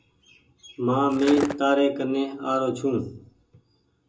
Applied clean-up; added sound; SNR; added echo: none; Skateboard; 4 dB; reverberation time 0.2 s.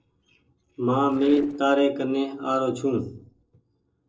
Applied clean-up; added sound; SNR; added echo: neural separator model SepFormer DNS4.